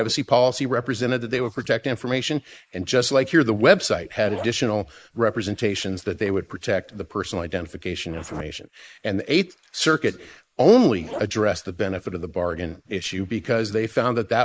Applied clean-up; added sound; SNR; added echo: neural mask model Resemble Enhance denoiser.